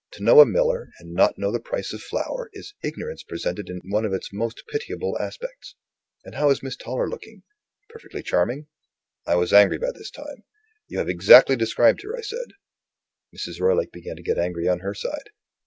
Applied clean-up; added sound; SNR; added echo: none; none; none; none.